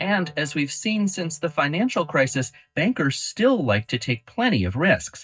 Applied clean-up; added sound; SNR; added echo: neural mask model DeepFilterNet 3.